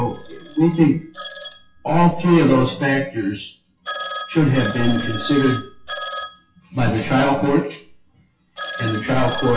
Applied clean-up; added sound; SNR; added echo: classical method WPE with log-MMSE.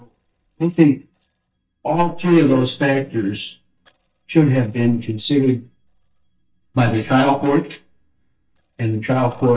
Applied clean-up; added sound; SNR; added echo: neural mask model DeepFilterNet 3.